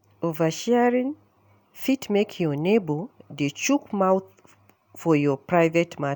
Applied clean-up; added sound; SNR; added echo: none; none; none; none.